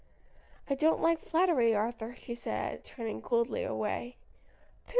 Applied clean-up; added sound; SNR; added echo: none; none; none; none.